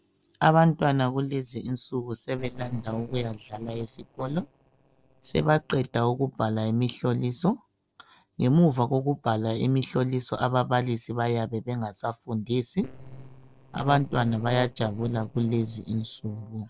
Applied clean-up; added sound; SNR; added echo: neural separator model SepFormer DNS4.